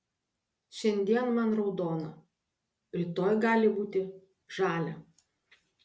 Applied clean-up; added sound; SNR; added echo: none; none; none; none.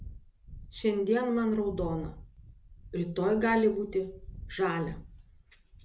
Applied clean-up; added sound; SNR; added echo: none; Wind; 16 dB; none.